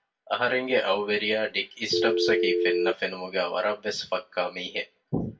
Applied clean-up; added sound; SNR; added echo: none; Telephone; -4 dB; reverberation time 0.1 s.